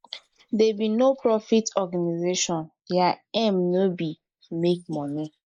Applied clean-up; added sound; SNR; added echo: neural mask model Resemble Enhance denoiser.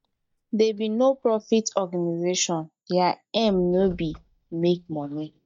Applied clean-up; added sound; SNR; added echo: neural mask model DeepFilterNet 3.